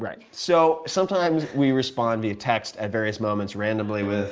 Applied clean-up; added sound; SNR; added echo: none; none; none; none.